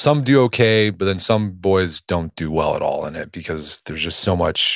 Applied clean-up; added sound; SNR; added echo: none; none; none; none.